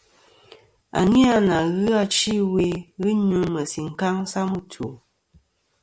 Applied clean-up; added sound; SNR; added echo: none; none; none; none.